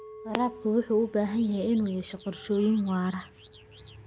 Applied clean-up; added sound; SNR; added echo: none; Chink, clink + Alarm / Car; 18 dB; none.